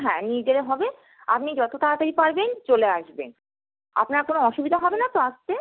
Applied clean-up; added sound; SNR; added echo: none; none; none; none.